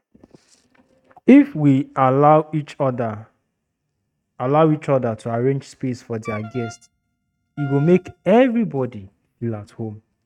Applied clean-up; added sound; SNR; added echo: neural mask model RNNoise.